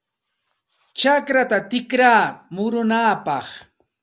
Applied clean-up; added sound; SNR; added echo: none; none; none; none.